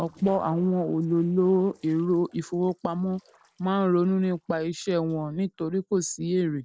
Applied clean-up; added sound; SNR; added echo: neural separator model SepFormer DNS4.